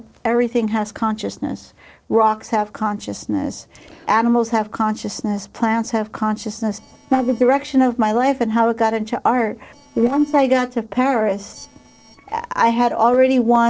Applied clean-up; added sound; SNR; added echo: neural separator model SepFormer DNS4.